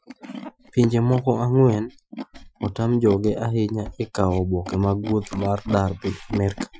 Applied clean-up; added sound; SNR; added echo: classical method Wiener filter.